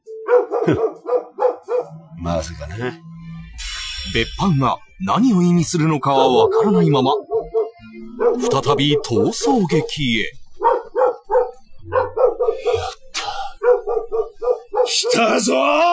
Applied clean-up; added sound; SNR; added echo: classical method Wiener filter.